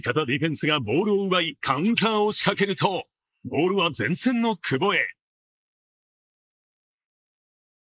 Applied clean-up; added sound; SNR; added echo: neural mask model Resemble Enhance denoiser.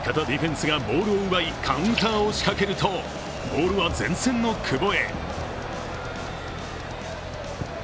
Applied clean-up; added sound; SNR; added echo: none; Liquid; 11 dB; none.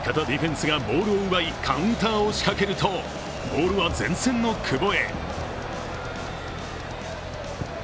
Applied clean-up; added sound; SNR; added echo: none; none; none; none.